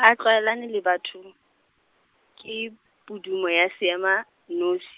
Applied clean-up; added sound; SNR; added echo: none; none; none; none.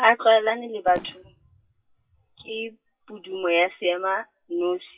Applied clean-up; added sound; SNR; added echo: classical method WPE with log-MMSE.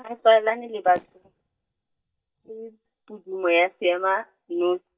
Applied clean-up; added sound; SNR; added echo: neural mask model DeepFilterNet 3.